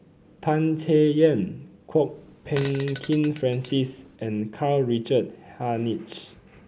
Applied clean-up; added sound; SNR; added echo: none; Fart; 14 dB; none.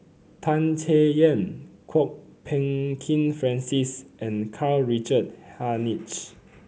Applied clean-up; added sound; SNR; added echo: none; none; none; none.